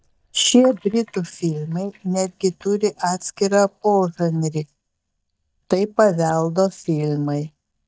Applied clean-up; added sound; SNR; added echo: neural mask model DeepFilterNet 3.